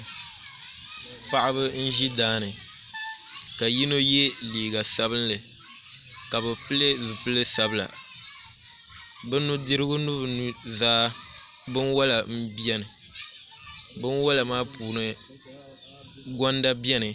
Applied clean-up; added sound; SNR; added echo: none; Brass instrument; 16 dB; none.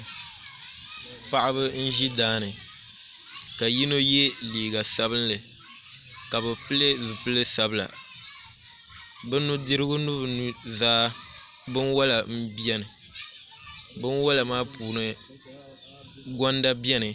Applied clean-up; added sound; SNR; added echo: none; none; none; none.